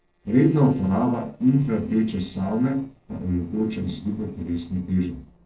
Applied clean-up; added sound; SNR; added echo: neural separator model SepFormer DNS4.